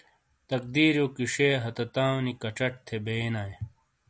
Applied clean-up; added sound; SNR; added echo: none; none; none; none.